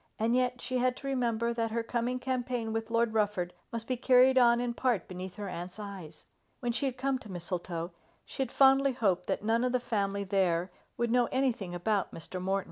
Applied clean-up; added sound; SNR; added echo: none; none; none; none.